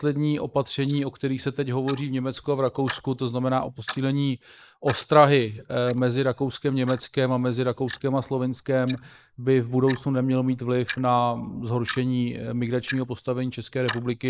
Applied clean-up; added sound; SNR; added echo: neural mask model Resemble Enhance denoiser.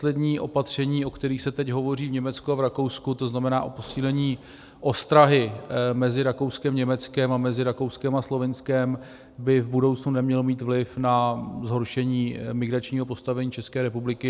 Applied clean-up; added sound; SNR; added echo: none; none; none; none.